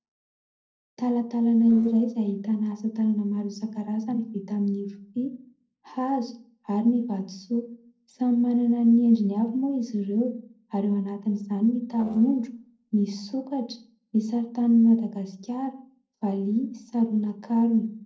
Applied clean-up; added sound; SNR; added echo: neural separator model SepFormer DNS4.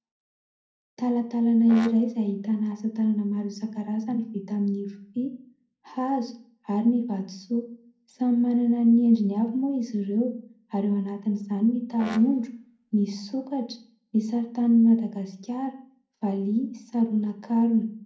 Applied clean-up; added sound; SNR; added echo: none; Brass instrument; 19 dB; reverberation time 0.5 s.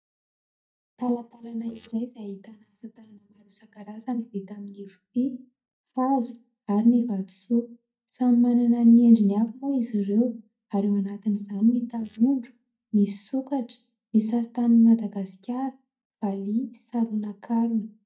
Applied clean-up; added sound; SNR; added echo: neural mask model DeepFilterNet 3.